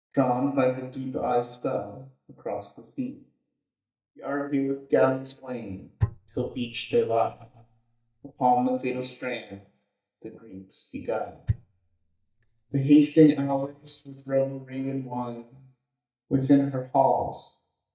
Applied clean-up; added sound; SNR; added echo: neural mask model DeepFilterNet 3.